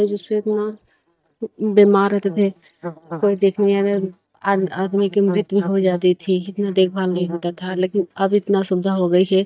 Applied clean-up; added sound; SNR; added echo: neural mask model DeepFilterNet 3.